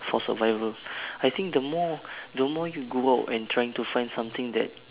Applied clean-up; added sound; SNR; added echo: none; none; none; none.